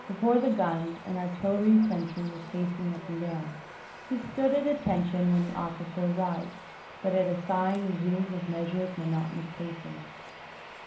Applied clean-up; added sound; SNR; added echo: none; Bird vocalization, bird call, bird song; 16 dB; reverberation time 0.6 s.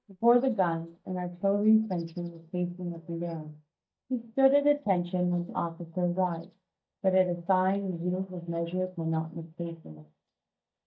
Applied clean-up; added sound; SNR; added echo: neural mask model DeepFilterNet 3.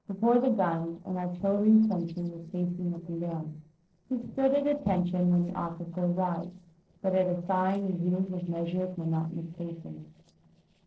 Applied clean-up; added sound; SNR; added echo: neural separator model SepFormer DNS4.